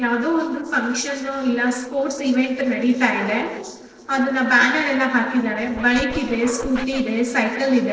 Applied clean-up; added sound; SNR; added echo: neural separator model SepFormer DNS4.